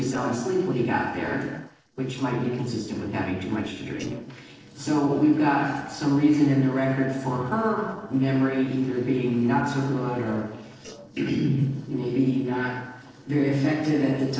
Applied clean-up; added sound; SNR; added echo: neural separator model SepFormer DNS4.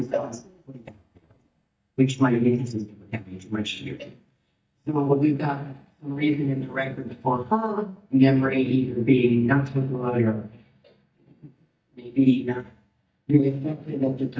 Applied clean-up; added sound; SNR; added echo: neural mask model DeepFilterNet 3.